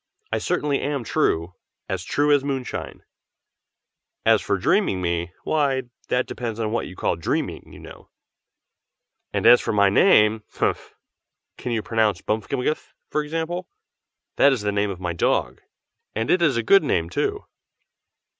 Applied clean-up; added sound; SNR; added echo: none; none; none; none.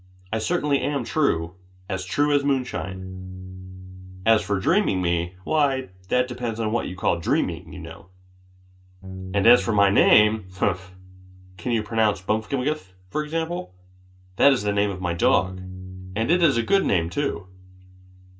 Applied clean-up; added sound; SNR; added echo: none; Bass guitar; 14 dB; reverberation time 0.2 s.